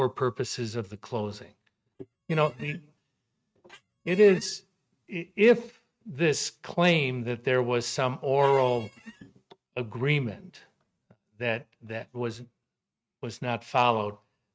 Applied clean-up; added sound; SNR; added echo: neural mask model RNNoise.